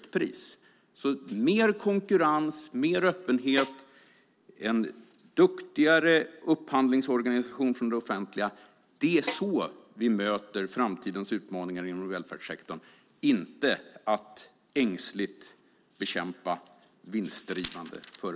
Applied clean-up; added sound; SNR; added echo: none; Snare drum; 12 dB; none.